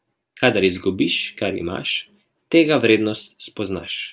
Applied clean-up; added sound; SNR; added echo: none; none; none; none.